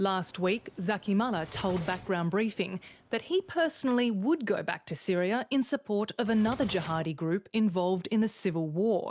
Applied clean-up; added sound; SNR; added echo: none; Drawer open or close; 15 dB; none.